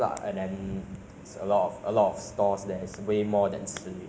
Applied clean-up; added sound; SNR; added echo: none; none; none; none.